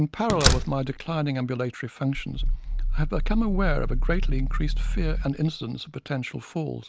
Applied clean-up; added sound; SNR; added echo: none; Slam + Growling; -3 dB; none.